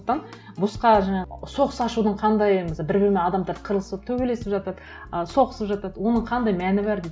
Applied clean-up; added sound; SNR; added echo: none; none; none; none.